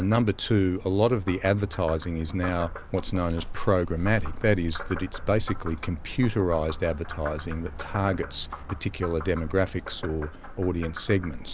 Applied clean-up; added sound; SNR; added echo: none; Frog; 9 dB; none.